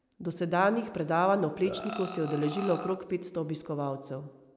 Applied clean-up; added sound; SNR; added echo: none; Burping, eructation; 10 dB; none.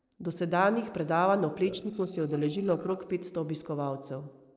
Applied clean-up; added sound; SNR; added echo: neural separator model SepFormer DNS4.